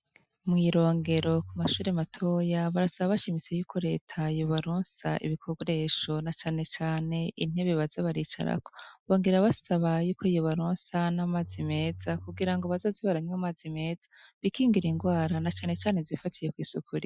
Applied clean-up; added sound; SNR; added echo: classical method Wiener filter.